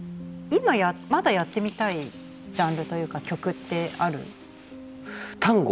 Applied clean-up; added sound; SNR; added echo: none; none; none; none.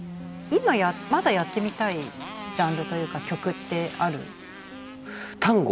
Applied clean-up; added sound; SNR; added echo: none; Motorcycle; 15 dB; none.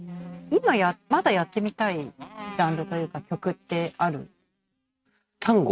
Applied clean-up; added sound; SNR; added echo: neural mask model RNNoise.